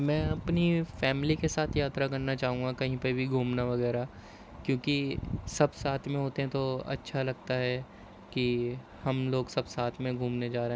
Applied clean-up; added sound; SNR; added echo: none; none; none; none.